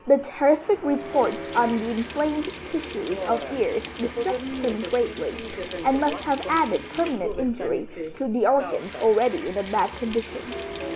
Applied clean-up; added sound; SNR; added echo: none; Sink (filling or washing) / Water tap, faucet + Subway, metro, underground; 8 dB; none.